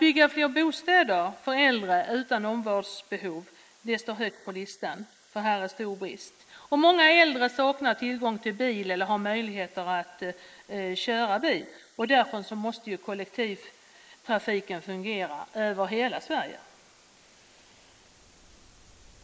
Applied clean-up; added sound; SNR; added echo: neural mask model Resemble Enhance denoiser.